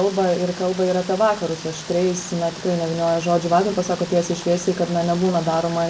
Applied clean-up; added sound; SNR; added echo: none; Rain; 16 dB; none.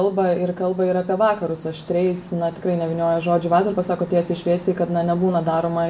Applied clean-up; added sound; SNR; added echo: none; none; none; none.